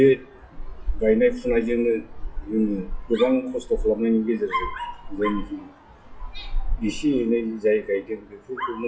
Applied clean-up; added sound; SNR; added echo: classical method WPE with log-MMSE.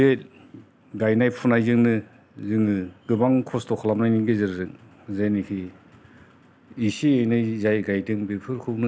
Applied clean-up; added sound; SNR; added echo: none; none; none; none.